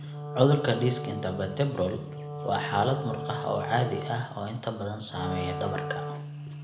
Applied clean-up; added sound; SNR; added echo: none; Wind instrument, woodwind instrument; 7 dB; reverberation time 0.7 s.